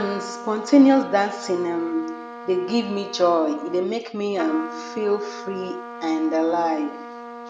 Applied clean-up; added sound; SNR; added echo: none; Trumpet; 13 dB; none.